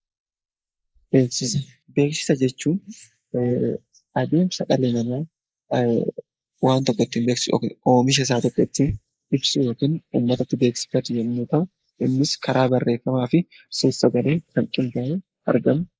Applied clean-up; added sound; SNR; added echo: neural mask model Resemble Enhance denoiser.